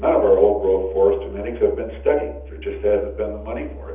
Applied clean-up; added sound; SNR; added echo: none; Musical instrument; 15 dB; reverberation time 0.7 s.